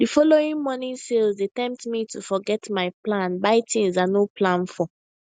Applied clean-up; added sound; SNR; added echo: none; none; none; none.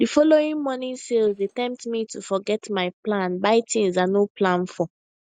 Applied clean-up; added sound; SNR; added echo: neural mask model DeepFilterNet 3.